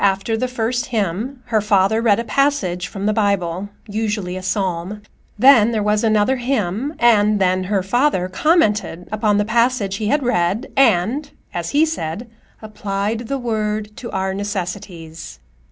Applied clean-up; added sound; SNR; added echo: none; none; none; none.